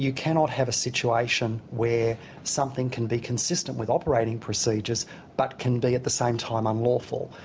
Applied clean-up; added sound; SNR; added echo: none; none; none; none.